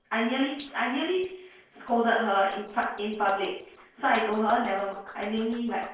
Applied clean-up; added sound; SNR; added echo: neural separator model SepFormer DNS4.